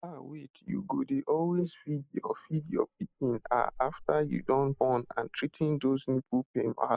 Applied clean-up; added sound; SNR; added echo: neural mask model Resemble Enhance denoiser.